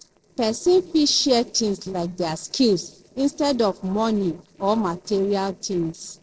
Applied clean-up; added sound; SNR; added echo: neural separator model SepFormer DNS4.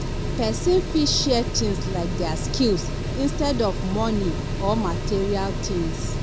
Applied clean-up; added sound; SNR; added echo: none; Mechanical fan; 1 dB; none.